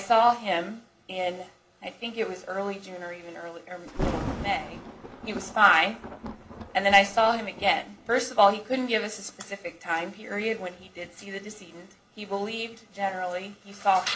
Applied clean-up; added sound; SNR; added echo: none; Thunder; 14 dB; reverberation time 0.4 s.